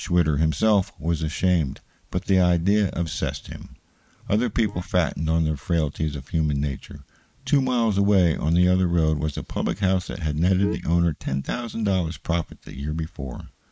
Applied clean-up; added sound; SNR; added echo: neural mask model Resemble Enhance denoiser.